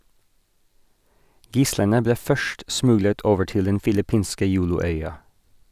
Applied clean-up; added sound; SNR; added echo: none; none; none; none.